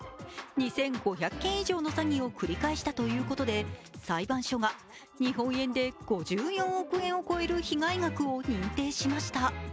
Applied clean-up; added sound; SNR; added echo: none; none; none; none.